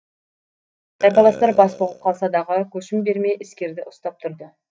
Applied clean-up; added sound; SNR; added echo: neural mask model DeepFilterNet 3.